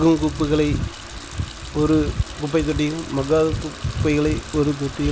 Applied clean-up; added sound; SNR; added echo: none; Water tap, faucet; 18 dB; none.